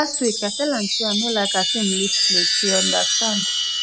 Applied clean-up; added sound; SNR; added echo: none; Chime; -5 dB; none.